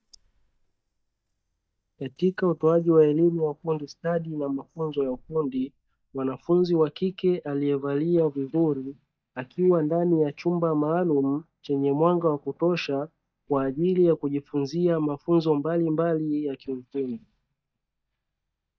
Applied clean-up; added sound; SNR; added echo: neural mask model DeepFilterNet 3.